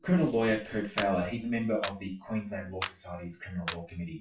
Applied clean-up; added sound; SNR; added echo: classical method WPE with log-MMSE.